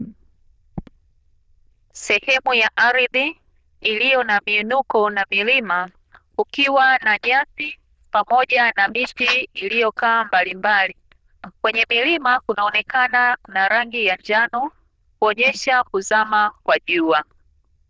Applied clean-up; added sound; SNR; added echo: neural diffusion model UNIVERSE++.